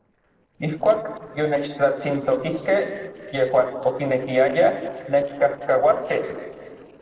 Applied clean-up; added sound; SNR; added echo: neural separator model SepFormer DNS4.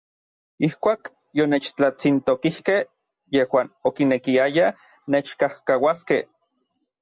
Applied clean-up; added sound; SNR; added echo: none; none; none; none.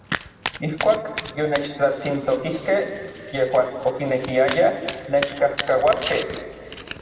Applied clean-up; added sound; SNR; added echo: none; Domestic sounds, home sounds; 11 dB; reverberation time 2.0 s.